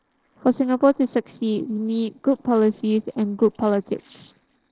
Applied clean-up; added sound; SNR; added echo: neural separator model SepFormer DNS4.